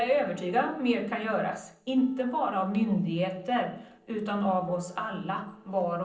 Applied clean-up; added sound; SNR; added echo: neural separator model SepFormer DNS4.